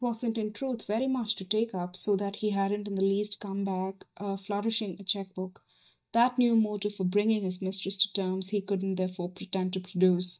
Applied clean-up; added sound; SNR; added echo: neural mask model DeepFilterNet 3.